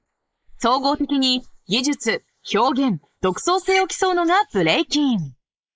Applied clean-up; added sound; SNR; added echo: neural mask model Resemble Enhance denoiser.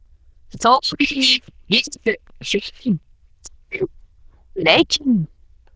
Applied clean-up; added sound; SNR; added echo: neural diffusion model UNIVERSE++.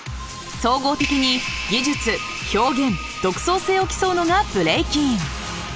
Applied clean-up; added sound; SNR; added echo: none; none; none; none.